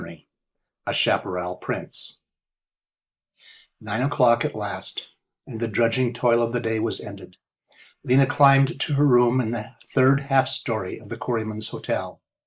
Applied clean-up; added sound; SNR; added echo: neural mask model Resemble Enhance denoiser.